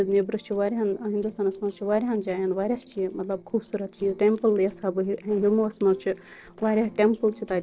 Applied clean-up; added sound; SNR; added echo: neural separator model SepFormer DNS4.